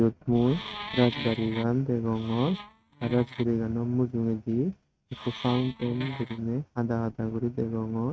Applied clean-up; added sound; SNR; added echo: neural mask model RNNoise.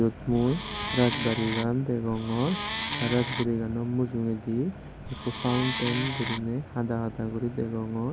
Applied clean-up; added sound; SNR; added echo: none; Wood; 6 dB; none.